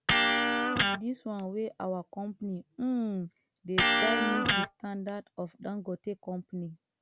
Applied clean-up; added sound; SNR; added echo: none; Electric guitar; -5 dB; none.